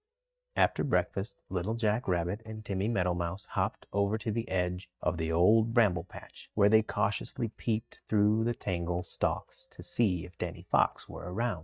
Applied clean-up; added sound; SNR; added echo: neural mask model DeepFilterNet 3.